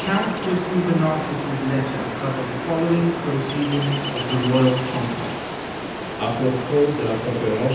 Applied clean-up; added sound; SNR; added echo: none; Ocean; 6 dB; reverberation time 0.9 s.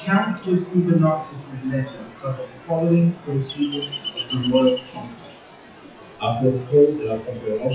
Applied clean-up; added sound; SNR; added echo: classical method WPE with log-MMSE.